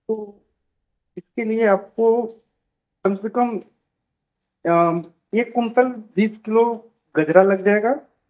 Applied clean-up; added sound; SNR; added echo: neural mask model DeepFilterNet 3.